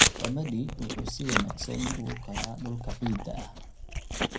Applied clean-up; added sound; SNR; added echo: none; Chewing, mastication; -3 dB; reverberation time 0.2 s.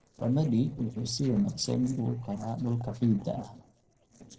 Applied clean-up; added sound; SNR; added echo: neural separator model SepFormer DNS4.